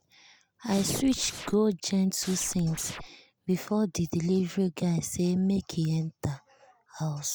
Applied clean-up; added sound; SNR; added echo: none; Scratching (performance technique); 12 dB; none.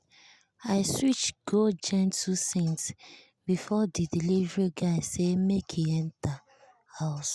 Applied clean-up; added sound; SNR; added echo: none; none; none; none.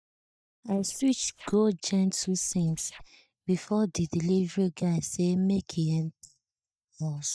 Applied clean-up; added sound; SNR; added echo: neural mask model DeepFilterNet 3.